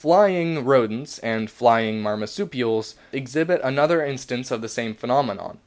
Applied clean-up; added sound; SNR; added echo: none; none; none; none.